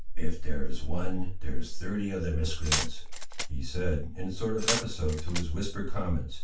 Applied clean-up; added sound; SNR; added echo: none; Glass; 9 dB; reverberation time 0.2 s.